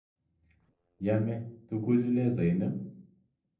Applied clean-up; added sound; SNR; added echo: neural separator model SepFormer DNS4.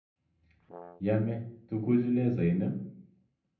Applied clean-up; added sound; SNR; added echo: none; Brass instrument; 19 dB; reverberation time 0.6 s.